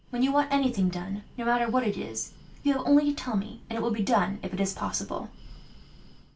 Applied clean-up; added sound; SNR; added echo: none; Breathing; 19 dB; reverberation time 0.2 s.